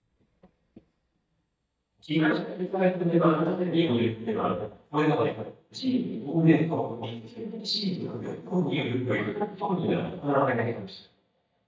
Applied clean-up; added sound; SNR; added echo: neural mask model DeepFilterNet 3.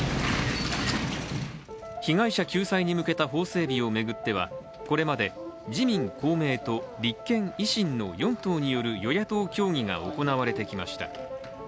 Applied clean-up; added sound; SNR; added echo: none; none; none; none.